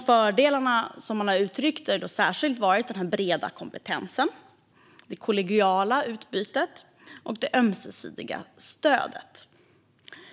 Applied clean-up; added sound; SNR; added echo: none; none; none; none.